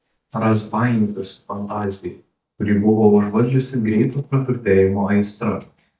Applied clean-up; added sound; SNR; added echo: neural mask model DeepFilterNet 3.